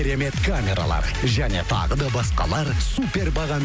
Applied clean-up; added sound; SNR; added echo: none; none; none; none.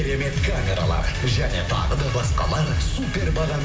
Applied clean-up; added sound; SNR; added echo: none; none; none; reverberation time 2.4 s.